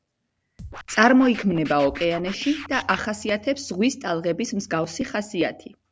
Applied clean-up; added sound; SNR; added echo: none; Scratching (performance technique); 14 dB; none.